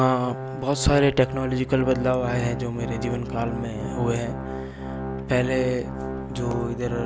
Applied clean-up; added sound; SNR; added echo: none; Organ; 6 dB; none.